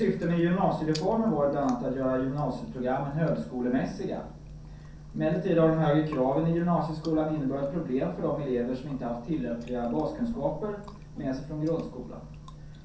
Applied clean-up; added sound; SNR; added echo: none; Chewing, mastication; 18 dB; reverberation time 0.6 s.